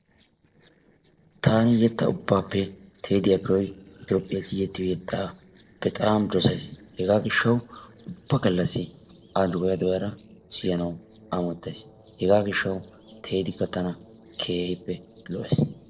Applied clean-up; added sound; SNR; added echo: neural separator model SepFormer DNS4.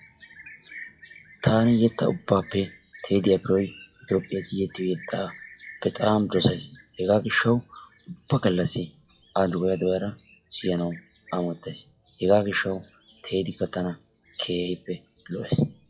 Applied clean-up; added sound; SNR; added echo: classical method WPE with log-MMSE.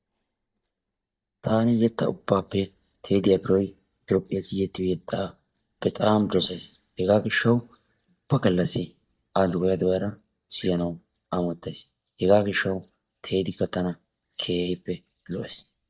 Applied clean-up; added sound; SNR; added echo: neural mask model DeepFilterNet 3.